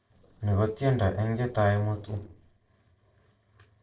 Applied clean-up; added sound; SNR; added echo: neural separator model SepFormer DNS4.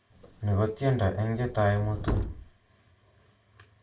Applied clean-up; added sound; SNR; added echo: none; Subway, metro, underground; 8 dB; reverberation time 0.2 s.